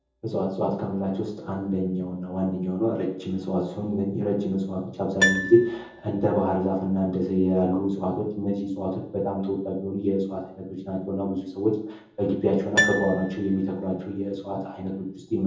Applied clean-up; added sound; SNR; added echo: none; Piano; 10 dB; reverberation time 0.7 s.